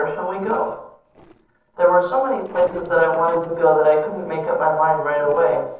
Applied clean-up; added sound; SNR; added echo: neural separator model SepFormer DNS4.